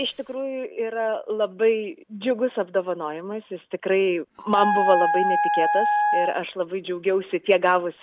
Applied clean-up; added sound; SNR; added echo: none; Wind instrument, woodwind instrument; -1 dB; none.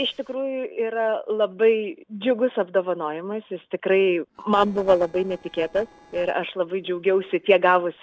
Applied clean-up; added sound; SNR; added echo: neural separator model SepFormer DNS4.